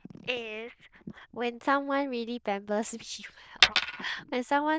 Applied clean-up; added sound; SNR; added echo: neural diffusion model UNIVERSE++.